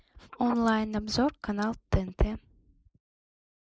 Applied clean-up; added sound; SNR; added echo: neural mask model Resemble Enhance denoiser.